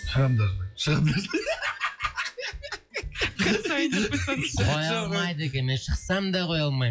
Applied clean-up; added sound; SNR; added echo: classical method log-MMSE.